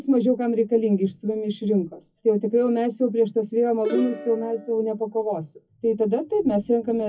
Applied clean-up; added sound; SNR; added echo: classical method WPE with log-MMSE.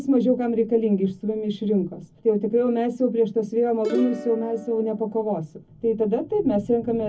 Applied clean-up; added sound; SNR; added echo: none; Plucked string instrument; 11 dB; reverberation time 0.3 s.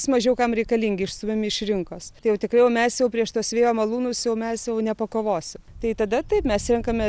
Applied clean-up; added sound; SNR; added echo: none; none; none; none.